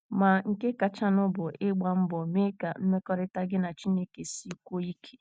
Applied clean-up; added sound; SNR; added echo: none; none; none; none.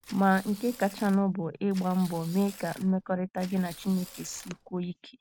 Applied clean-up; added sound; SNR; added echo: none; Tearing; 20 dB; none.